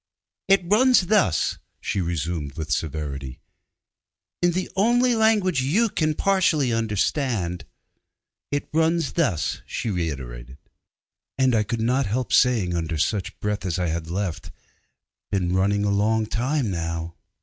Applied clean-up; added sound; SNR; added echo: none; none; none; none.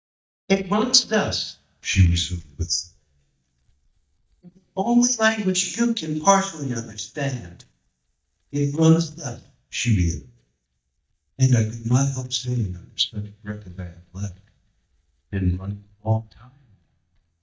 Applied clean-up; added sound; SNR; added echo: neural mask model DeepFilterNet 3.